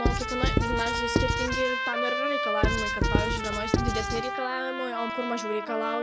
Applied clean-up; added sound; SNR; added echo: none; Trumpet + Writing; -4 dB; none.